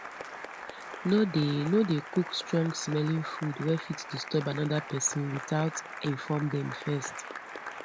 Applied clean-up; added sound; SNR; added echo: none; Applause; 11 dB; none.